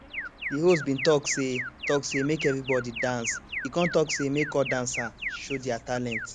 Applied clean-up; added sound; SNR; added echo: none; Alarm; 8 dB; none.